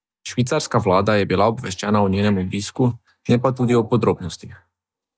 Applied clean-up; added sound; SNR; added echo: neural mask model DeepFilterNet 3.